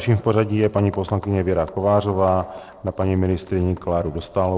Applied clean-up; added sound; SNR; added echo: neural separator model SepFormer DNS4.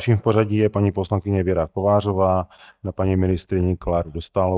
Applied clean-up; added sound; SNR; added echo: neural mask model DeepFilterNet 3.